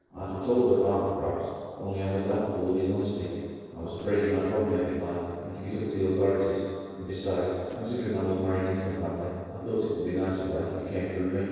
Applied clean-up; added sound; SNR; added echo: neural separator model SepFormer DNS4.